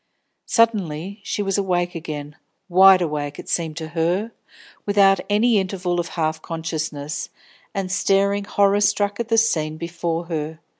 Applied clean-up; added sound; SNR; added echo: none; none; none; none.